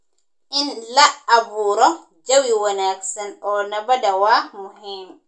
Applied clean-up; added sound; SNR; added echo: none; none; none; reverberation time 0.2 s.